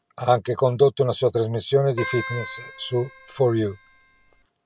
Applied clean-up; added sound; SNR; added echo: none; Keyboard (musical); 13 dB; none.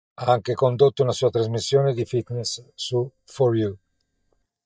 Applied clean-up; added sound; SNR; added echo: neural mask model DeepFilterNet 3.